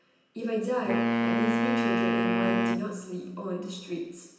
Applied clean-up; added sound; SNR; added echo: none; Wind instrument, woodwind instrument; -5 dB; reverberation time 0.9 s.